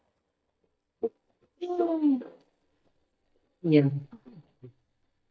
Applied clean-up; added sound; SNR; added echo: neural mask model DeepFilterNet 3.